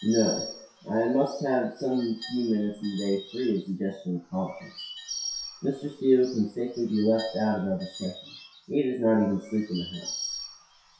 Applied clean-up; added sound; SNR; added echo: classical method WPE with log-MMSE.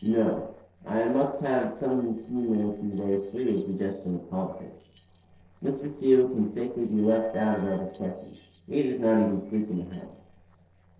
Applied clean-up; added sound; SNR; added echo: neural separator model SepFormer DNS4.